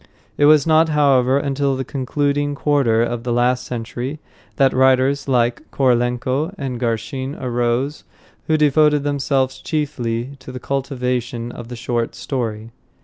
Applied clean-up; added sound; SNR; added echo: none; none; none; none.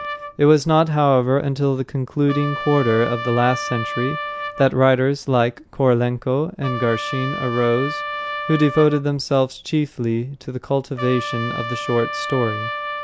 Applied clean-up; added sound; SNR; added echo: none; Trumpet; 10 dB; none.